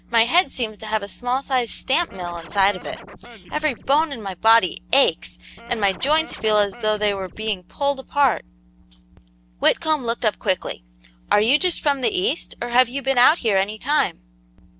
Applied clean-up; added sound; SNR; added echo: none; Scratching (performance technique); 17 dB; none.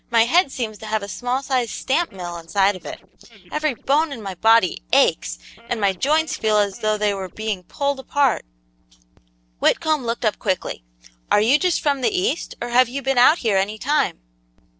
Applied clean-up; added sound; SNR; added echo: neural separator model SepFormer DNS4.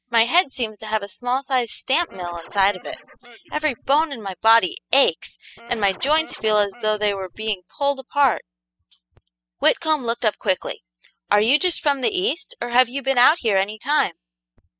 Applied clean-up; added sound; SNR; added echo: classical method spectral subtraction.